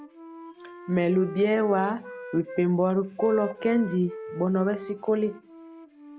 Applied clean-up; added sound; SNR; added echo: none; Wind instrument, woodwind instrument; 14 dB; none.